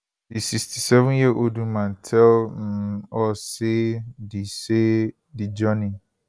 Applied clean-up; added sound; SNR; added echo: none; none; none; none.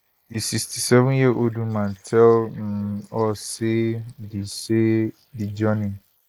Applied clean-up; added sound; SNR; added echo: neural mask model Resemble Enhance denoiser.